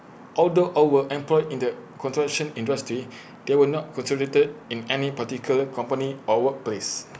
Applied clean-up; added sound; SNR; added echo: none; none; none; none.